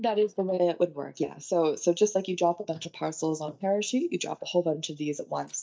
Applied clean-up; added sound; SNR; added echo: neural mask model DeepFilterNet 3.